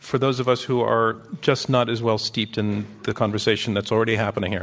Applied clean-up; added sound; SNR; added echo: none; none; none; none.